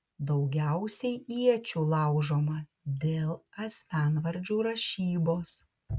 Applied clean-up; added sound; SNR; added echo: none; none; none; none.